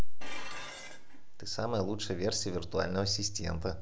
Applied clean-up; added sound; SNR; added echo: none; Dishes, pots, and pans; 19 dB; none.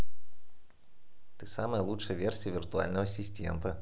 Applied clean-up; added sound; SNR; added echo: none; none; none; none.